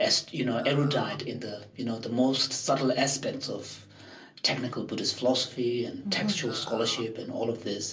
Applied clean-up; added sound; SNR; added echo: none; Burping, eructation; 15 dB; reverberation time 0.3 s.